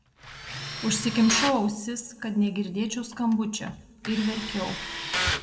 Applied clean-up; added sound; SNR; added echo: none; Tools; 7 dB; reverberation time 2.0 s.